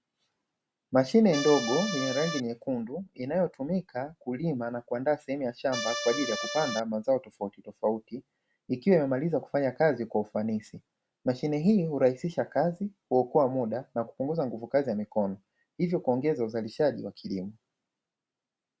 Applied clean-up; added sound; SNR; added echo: none; Accordion; 4 dB; none.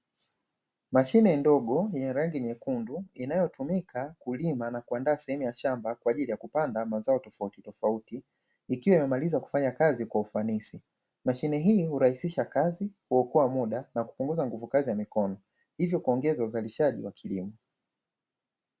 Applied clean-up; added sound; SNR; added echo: none; none; none; none.